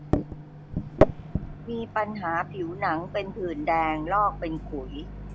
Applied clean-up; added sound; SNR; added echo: none; Microwave oven; 1 dB; none.